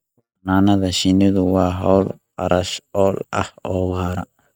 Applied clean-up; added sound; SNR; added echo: neural mask model DeepFilterNet 3.